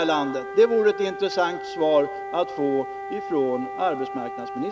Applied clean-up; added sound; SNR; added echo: none; Wind instrument, woodwind instrument; 9 dB; none.